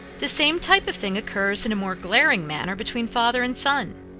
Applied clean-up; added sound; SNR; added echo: none; Electric guitar; 18 dB; none.